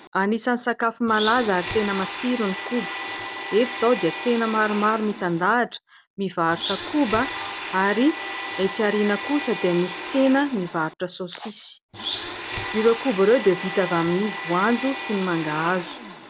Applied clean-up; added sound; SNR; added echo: none; Domestic sounds, home sounds; 9 dB; none.